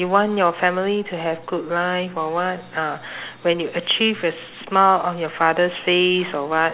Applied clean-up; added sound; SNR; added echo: none; none; none; none.